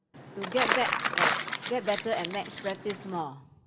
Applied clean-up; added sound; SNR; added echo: none; Crumpling, crinkling; -2 dB; reverberation time 0.5 s.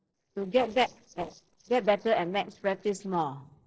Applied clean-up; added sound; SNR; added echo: neural separator model SepFormer DNS4.